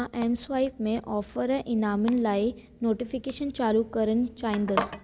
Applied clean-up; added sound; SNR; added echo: none; Domestic sounds, home sounds; 13 dB; none.